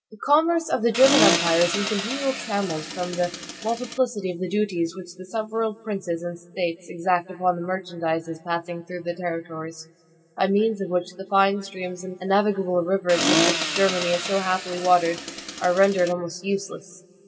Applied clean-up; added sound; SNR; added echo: none; Accelerating, revving, vroom; 2 dB; reverberation time 3.0 s.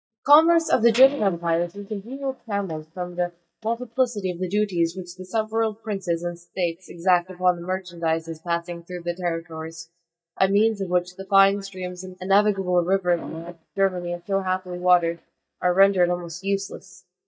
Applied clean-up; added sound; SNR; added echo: neural mask model DeepFilterNet 3.